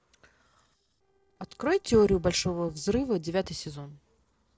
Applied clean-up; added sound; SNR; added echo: neural separator model SepFormer DNS4.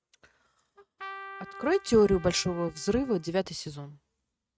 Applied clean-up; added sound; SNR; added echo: neural mask model RNNoise.